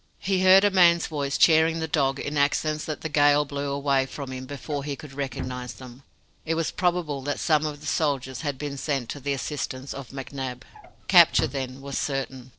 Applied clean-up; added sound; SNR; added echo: neural separator model SepFormer DNS4.